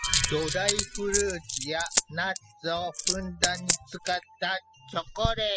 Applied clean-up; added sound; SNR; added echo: classical method spectral subtraction.